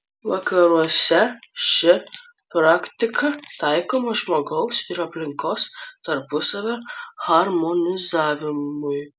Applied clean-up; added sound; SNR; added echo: none; none; none; none.